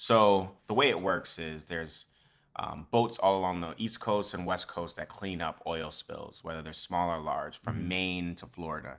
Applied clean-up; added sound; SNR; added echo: none; none; none; none.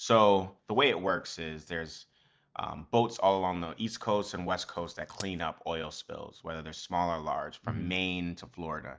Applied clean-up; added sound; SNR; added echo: neural mask model DeepFilterNet 3.